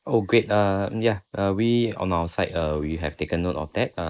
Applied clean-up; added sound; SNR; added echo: neural mask model Resemble Enhance denoiser.